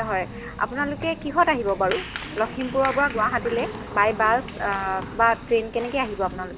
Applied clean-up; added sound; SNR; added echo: none; Applause; 11 dB; none.